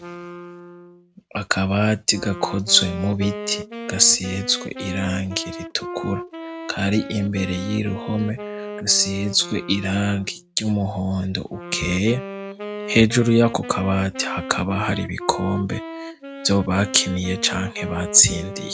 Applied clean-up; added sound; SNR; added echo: none; Wind instrument, woodwind instrument; 11 dB; none.